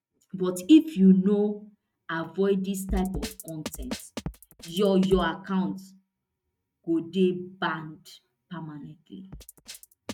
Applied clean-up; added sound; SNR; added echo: neural mask model RNNoise.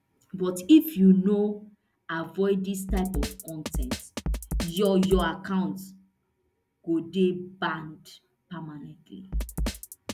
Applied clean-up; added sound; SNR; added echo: none; Drum kit; 9 dB; none.